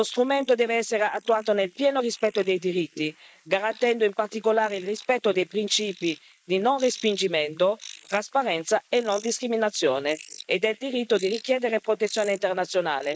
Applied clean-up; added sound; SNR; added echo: neural mask model Resemble Enhance denoiser.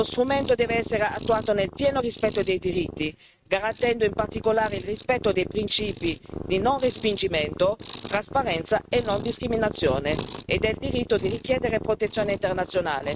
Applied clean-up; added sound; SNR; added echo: neural mask model RNNoise.